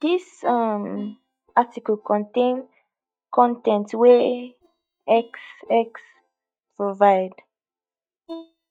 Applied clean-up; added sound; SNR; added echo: neural mask model DeepFilterNet 3.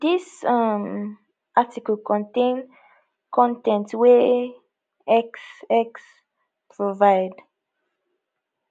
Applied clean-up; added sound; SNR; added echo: none; none; none; none.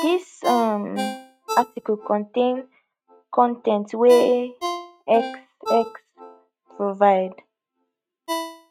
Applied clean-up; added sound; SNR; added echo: neural mask model RNNoise.